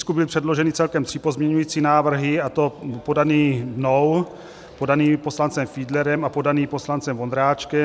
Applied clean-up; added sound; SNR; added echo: none; none; none; none.